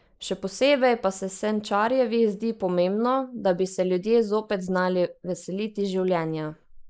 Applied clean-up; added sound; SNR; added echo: neural mask model Resemble Enhance denoiser.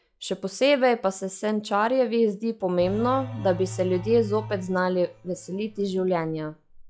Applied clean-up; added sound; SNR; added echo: classical method log-MMSE.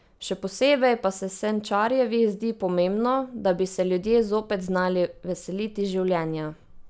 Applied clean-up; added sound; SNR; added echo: none; none; none; none.